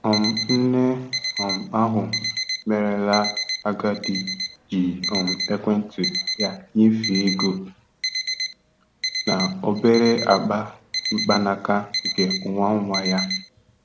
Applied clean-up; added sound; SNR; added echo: none; Alarm; 6 dB; none.